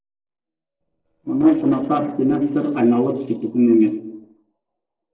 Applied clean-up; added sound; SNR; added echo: neural separator model SepFormer DNS4.